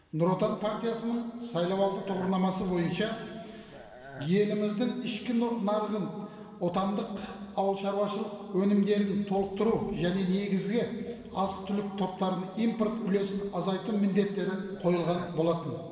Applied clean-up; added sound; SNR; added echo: none; Burping, eructation; 17 dB; reverberation time 2.2 s.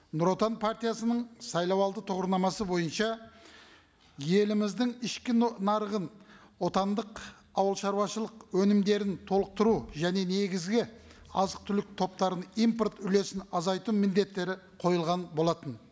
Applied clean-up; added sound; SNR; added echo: none; none; none; none.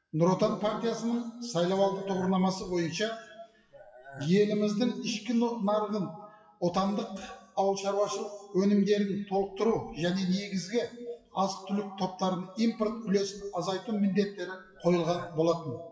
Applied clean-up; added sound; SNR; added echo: classical method WPE with log-MMSE.